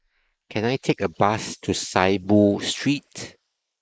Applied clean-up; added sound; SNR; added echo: neural mask model Resemble Enhance denoiser.